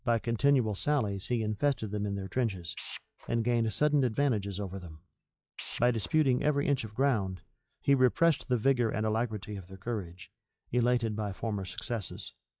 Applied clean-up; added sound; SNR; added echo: classical method log-MMSE.